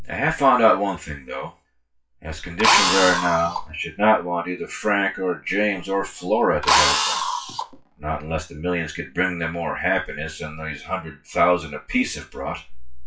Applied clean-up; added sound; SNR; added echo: classical method WPE with log-MMSE.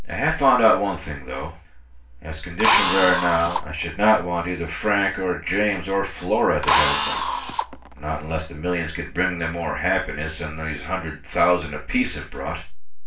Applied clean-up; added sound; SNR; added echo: none; Drill; 0 dB; reverberation time 0.3 s.